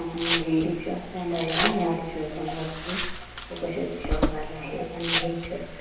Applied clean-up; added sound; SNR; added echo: none; Domestic sounds, home sounds; 2 dB; reverberation time 0.8 s.